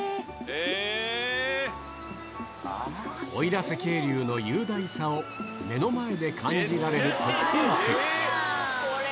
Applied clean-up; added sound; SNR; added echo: none; Liquid; 14 dB; none.